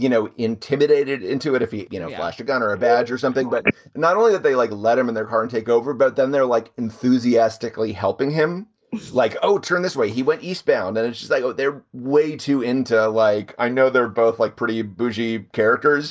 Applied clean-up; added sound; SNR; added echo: neural mask model Resemble Enhance denoiser.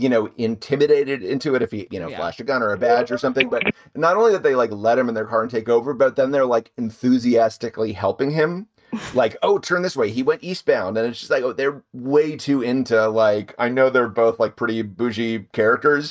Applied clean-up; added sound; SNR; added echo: neural mask model RNNoise.